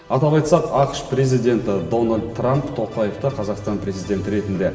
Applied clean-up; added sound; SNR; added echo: none; none; none; reverberation time 2.8 s.